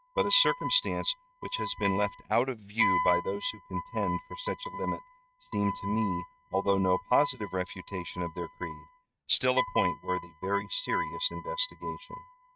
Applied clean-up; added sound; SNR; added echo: neural mask model RNNoise.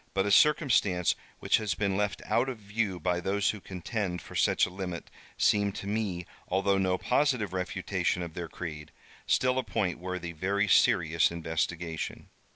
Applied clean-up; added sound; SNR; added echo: none; none; none; none.